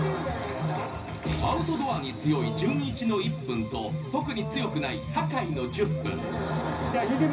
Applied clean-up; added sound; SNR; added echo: none; Brass instrument; 13 dB; reverberation time 0.4 s.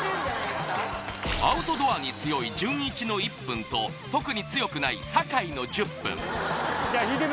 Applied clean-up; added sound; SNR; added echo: none; none; none; none.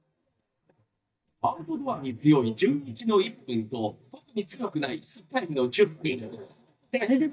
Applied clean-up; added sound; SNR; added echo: neural mask model DeepFilterNet 3.